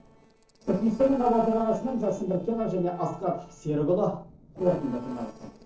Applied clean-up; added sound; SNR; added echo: neural separator model SepFormer DNS4.